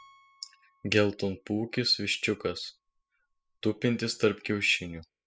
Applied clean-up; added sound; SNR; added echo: classical method spectral subtraction.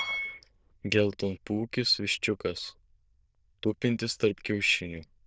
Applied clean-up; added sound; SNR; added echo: neural diffusion model UNIVERSE++.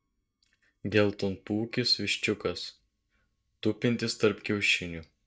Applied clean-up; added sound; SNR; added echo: neural mask model DeepFilterNet 3.